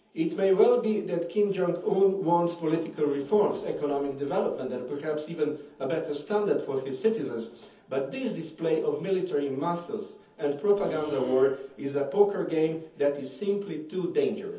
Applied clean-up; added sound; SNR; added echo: none; Breathing; 16 dB; reverberation time 0.7 s.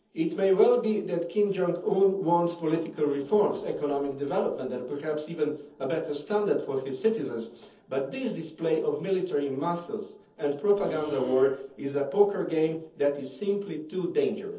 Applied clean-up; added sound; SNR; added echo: neural separator model SepFormer DNS4.